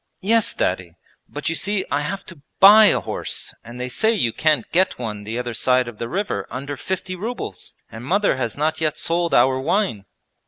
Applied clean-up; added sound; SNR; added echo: none; none; none; none.